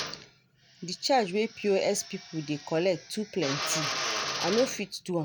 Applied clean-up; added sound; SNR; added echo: none; Drill; 7 dB; none.